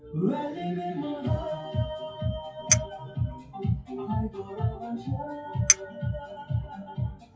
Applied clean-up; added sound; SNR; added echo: classical method WPE with log-MMSE.